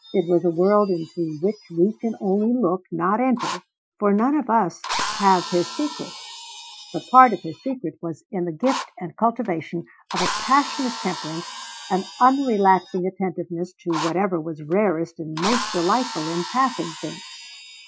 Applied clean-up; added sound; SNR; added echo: classical method Wiener filter.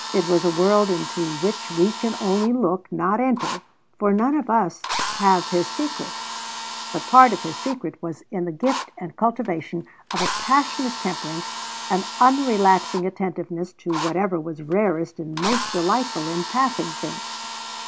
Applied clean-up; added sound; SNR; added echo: none; Drill; 9 dB; none.